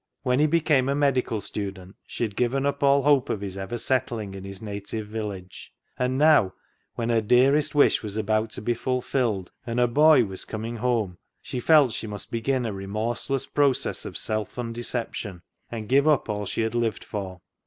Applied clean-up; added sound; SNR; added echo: none; none; none; none.